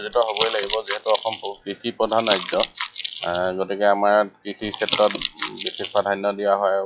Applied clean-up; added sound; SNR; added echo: classical method log-MMSE.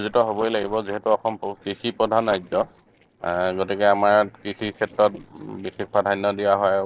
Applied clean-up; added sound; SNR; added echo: neural separator model SepFormer DNS4.